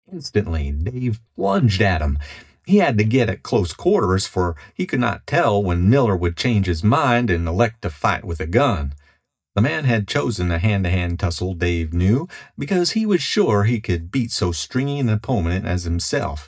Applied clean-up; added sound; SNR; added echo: neural mask model DeepFilterNet 3.